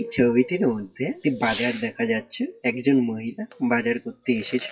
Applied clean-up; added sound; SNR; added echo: classical method WPE with log-MMSE.